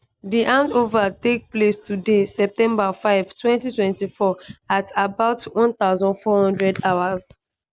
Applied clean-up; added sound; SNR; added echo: none; none; none; none.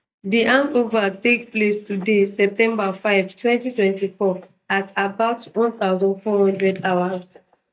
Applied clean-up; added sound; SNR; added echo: neural mask model DeepFilterNet 3.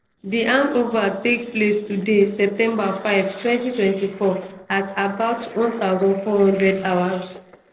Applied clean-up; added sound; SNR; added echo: neural separator model SepFormer DNS4.